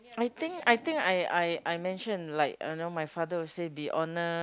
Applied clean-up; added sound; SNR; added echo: none; none; none; none.